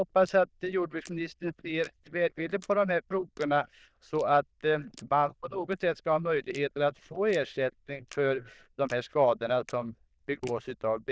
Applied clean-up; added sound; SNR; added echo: neural diffusion model UNIVERSE++.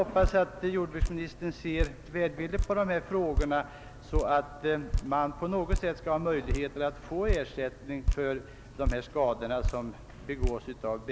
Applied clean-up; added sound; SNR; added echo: none; Drip; 3 dB; none.